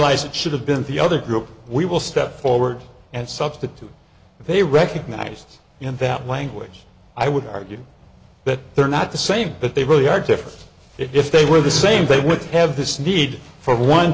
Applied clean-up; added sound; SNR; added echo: none; none; none; none.